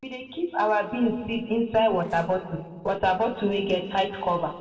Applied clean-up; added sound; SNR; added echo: neural separator model SepFormer DNS4.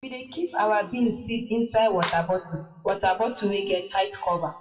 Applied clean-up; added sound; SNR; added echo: classical method WPE with log-MMSE.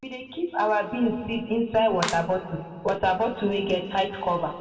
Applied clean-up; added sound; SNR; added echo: none; Clapping; 12 dB; reverberation time 1.8 s.